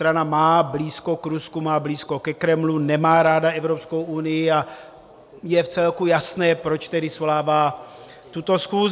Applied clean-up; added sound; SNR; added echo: none; none; none; none.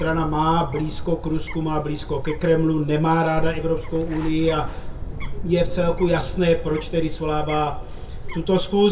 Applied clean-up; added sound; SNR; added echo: none; Bird; 5 dB; reverberation time 0.2 s.